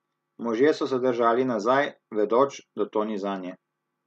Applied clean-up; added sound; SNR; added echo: none; none; none; none.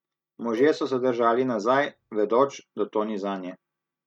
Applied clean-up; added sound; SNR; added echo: neural mask model RNNoise.